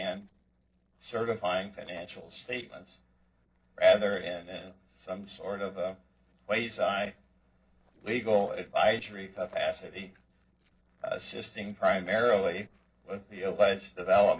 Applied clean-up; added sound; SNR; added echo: neural separator model SepFormer DNS4.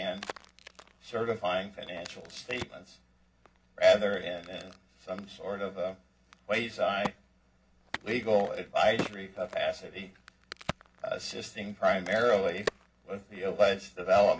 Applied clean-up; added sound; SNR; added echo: none; Crack; 14 dB; reverberation time 0.4 s.